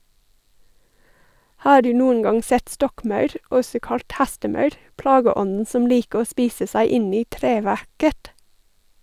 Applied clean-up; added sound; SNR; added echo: none; none; none; none.